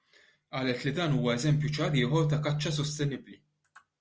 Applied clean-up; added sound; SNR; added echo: none; none; none; none.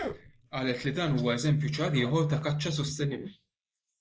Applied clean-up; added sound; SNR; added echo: neural mask model Resemble Enhance denoiser.